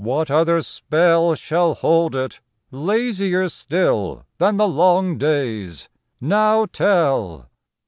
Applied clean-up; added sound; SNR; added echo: none; none; none; none.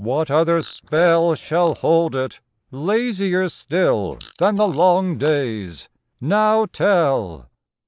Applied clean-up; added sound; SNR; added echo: neural mask model Resemble Enhance denoiser.